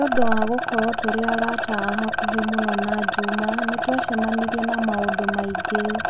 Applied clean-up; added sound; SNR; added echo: none; Rattle; 1 dB; none.